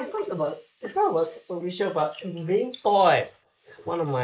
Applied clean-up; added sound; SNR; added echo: neural mask model Resemble Enhance denoiser.